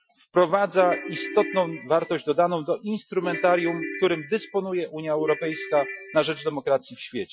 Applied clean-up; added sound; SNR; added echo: classical method Wiener filter.